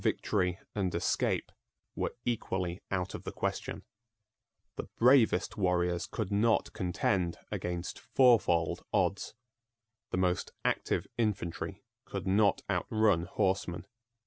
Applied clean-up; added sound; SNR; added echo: none; none; none; none.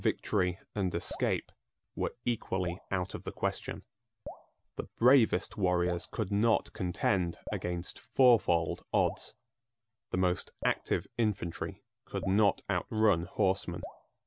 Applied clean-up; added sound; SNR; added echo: none; Drip; 19 dB; none.